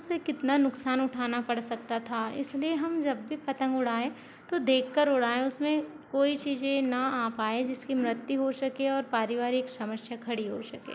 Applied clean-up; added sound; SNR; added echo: none; none; none; none.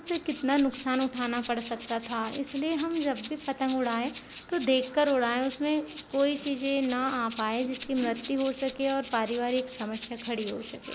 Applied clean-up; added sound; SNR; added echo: none; Rattle (instrument); 17 dB; none.